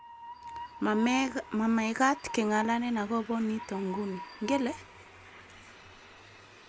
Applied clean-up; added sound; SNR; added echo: none; Train; 14 dB; none.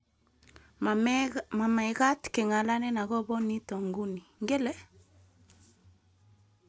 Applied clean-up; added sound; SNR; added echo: none; none; none; none.